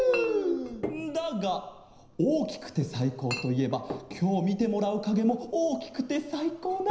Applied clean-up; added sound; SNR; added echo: none; Chink, clink; 14 dB; reverberation time 0.9 s.